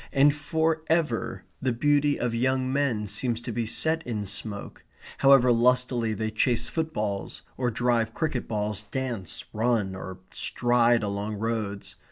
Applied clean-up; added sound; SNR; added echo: none; none; none; none.